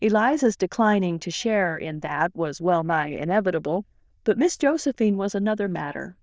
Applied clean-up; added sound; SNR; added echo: neural diffusion model UNIVERSE++.